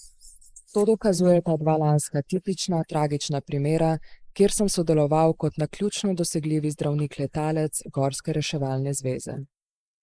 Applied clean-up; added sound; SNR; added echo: neural mask model Resemble Enhance denoiser.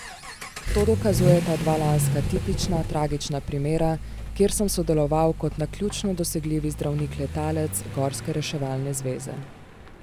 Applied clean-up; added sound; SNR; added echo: none; Accelerating, revving, vroom / Vehicle; 4 dB; none.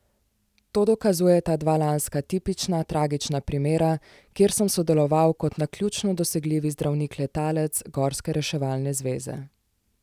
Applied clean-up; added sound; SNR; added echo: none; none; none; none.